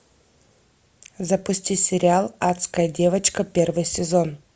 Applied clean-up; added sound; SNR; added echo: none; none; none; none.